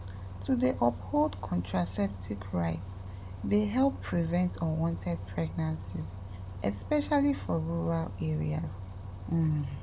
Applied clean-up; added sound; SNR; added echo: none; Bus; 9 dB; none.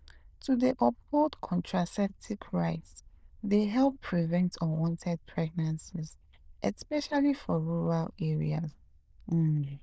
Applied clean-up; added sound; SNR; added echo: neural diffusion model UNIVERSE++.